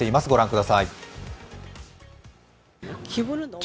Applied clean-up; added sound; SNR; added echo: none; none; none; none.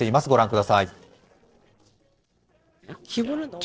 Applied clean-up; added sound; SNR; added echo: neural separator model SepFormer DNS4.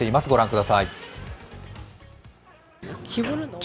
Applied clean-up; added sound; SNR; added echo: none; Squeak / Slam; 17 dB; none.